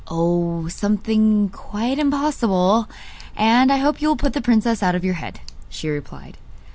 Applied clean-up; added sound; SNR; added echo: none; Tick; 16 dB; none.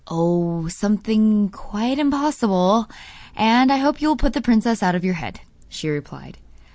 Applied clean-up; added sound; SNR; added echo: none; none; none; none.